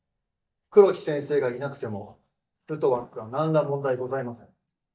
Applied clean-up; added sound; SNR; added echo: neural mask model DeepFilterNet 3.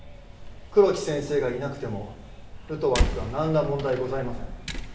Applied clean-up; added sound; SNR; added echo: none; Slam; 6 dB; reverberation time 0.9 s.